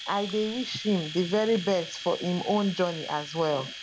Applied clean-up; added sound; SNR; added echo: none; Domestic sounds, home sounds; 12 dB; none.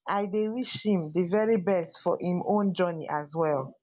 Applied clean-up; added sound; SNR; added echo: none; none; none; none.